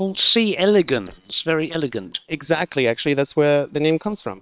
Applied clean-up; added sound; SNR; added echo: neural separator model SepFormer WHAM!.